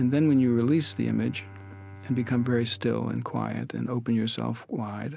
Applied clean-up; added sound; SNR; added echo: none; Bowed string instrument; 19 dB; none.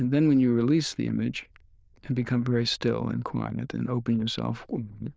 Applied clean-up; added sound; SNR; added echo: neural diffusion model UNIVERSE++.